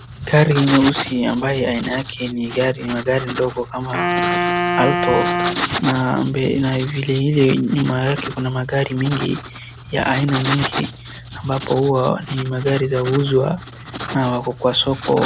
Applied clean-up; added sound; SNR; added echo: none; Writing + Wind instrument, woodwind instrument; 5 dB; none.